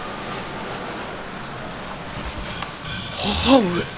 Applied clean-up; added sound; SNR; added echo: none; Boiling; 11 dB; none.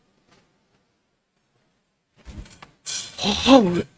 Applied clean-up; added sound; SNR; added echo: neural mask model RNNoise.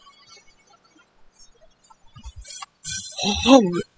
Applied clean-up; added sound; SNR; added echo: classical method spectral subtraction.